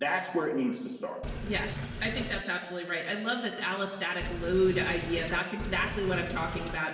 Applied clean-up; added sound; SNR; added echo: none; Sink (filling or washing); 5 dB; reverberation time 1.0 s.